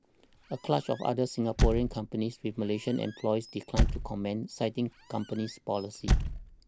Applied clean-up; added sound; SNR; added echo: none; Squeak / Slam; 1 dB; none.